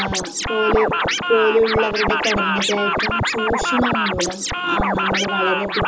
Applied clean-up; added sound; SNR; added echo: none; Scratching (performance technique); -1 dB; reverberation time 0.2 s.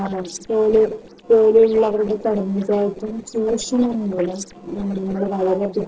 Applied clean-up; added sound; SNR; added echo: neural separator model SepFormer DNS4.